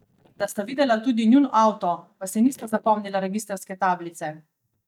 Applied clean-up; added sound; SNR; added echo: neural mask model DeepFilterNet 3.